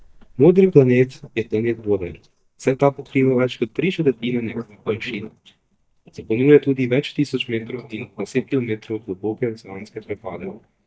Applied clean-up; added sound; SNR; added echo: neural mask model DeepFilterNet 3.